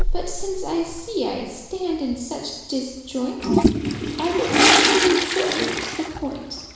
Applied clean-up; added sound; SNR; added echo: none; Toilet flush; -4 dB; reverberation time 1.0 s.